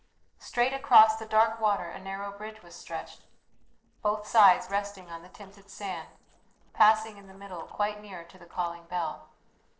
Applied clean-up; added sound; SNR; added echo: neural separator model SepFormer DNS4.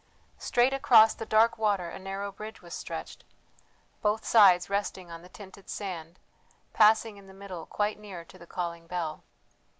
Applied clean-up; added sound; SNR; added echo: none; none; none; none.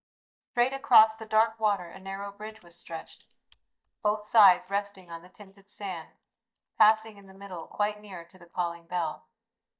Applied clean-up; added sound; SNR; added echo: neural mask model DeepFilterNet 3.